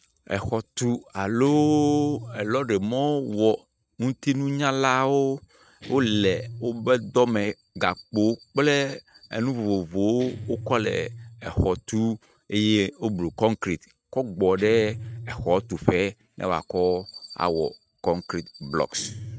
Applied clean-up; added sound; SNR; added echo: neural mask model RNNoise.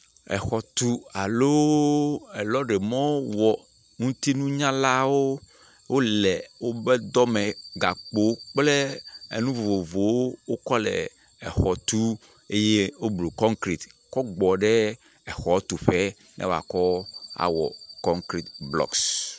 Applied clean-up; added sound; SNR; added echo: none; none; none; none.